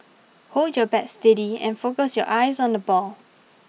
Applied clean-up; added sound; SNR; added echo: none; none; none; none.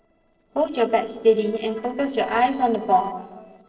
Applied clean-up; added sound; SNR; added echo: neural separator model SepFormer DNS4.